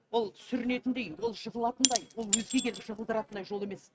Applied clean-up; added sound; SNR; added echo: neural mask model RNNoise.